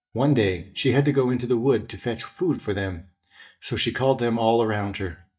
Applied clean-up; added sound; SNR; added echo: neural mask model DeepFilterNet 3.